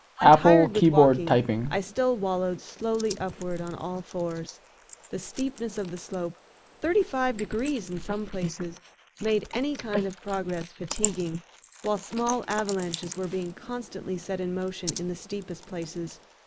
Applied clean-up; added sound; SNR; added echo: neural mask model Resemble Enhance denoiser.